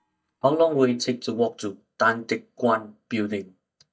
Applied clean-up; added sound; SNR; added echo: neural mask model DeepFilterNet 3.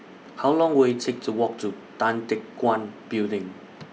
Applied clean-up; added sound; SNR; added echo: none; none; none; none.